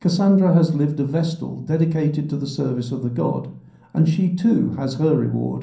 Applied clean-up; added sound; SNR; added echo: none; none; none; reverberation time 0.6 s.